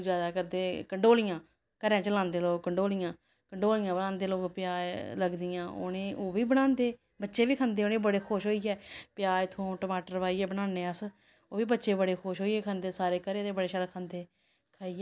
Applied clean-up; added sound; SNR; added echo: none; none; none; none.